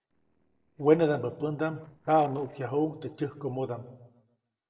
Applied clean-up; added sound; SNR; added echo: neural separator model SepFormer DNS4.